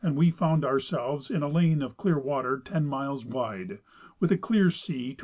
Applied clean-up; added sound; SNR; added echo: none; none; none; none.